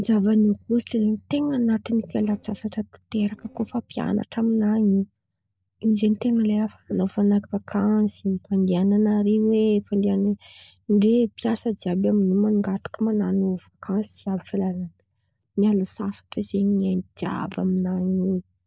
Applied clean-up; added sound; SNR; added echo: neural separator model SepFormer DNS4.